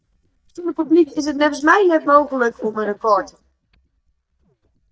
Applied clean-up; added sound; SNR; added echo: neural mask model DeepFilterNet 3.